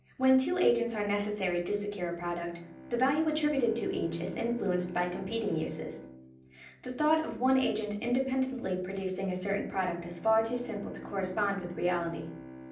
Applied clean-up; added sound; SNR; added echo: none; Bowed string instrument; 17 dB; reverberation time 0.6 s.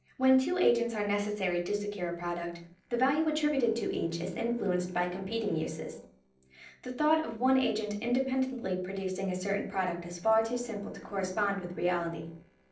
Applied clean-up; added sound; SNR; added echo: neural separator model SepFormer DNS4.